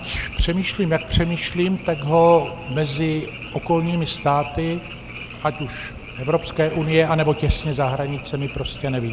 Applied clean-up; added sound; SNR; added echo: none; Frog; 14 dB; none.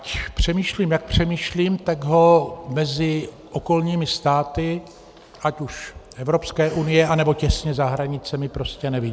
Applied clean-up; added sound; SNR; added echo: none; none; none; none.